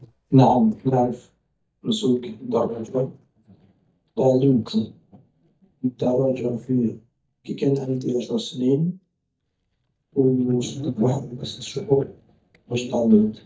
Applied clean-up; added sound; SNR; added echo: neural mask model DeepFilterNet 3.